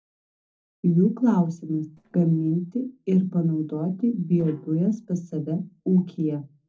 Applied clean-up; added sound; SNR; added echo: neural separator model SepFormer DNS4.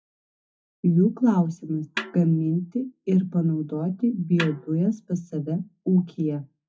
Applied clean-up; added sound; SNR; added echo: classical method WPE with log-MMSE.